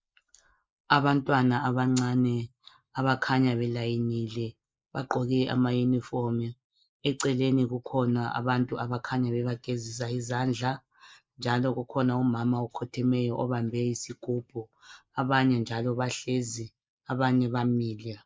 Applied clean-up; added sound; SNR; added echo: neural mask model Resemble Enhance denoiser.